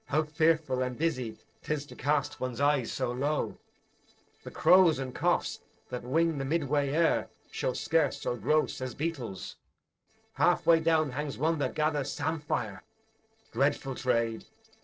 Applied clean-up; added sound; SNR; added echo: neural separator model SepFormer DNS4.